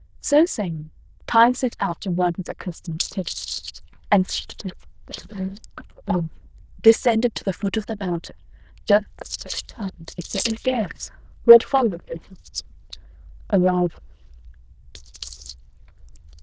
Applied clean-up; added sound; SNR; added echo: neural diffusion model UNIVERSE++.